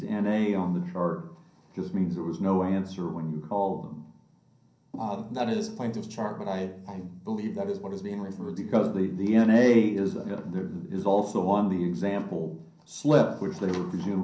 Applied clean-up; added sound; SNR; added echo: none; none; none; reverberation time 0.6 s.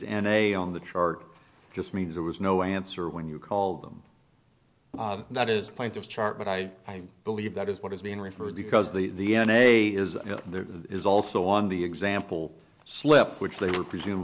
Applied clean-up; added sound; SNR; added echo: none; none; none; none.